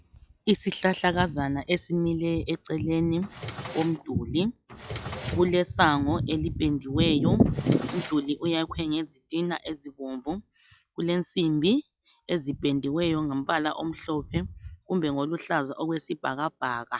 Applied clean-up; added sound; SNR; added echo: classical method log-MMSE.